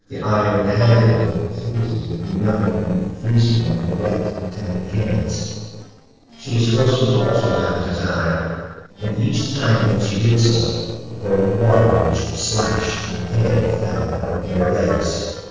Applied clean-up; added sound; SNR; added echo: neural separator model SepFormer DNS4.